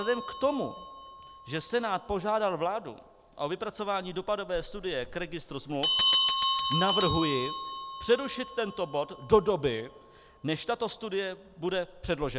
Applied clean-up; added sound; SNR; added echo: none; Bell; 4 dB; none.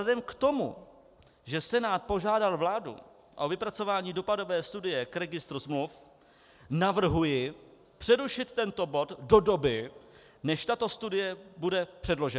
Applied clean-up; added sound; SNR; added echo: none; none; none; none.